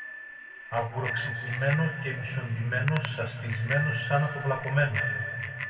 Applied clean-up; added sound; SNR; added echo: none; Bicycle bell; 7 dB; reverberation time 2.3 s.